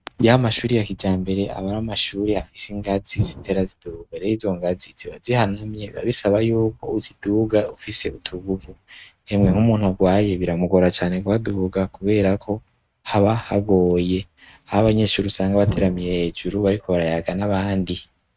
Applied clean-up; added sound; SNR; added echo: neural mask model RNNoise.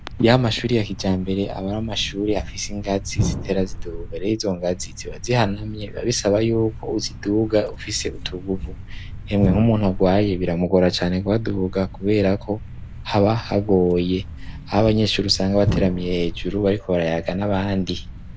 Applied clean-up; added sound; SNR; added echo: none; Thump, thud; 9 dB; none.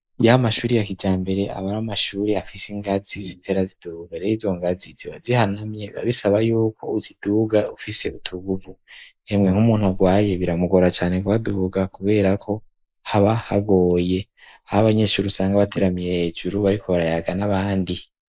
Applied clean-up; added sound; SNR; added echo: neural mask model Resemble Enhance denoiser.